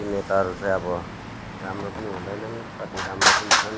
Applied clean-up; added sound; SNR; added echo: none; Traffic noise, roadway noise; -3 dB; none.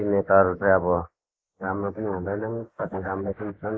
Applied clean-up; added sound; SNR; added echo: neural mask model Resemble Enhance denoiser.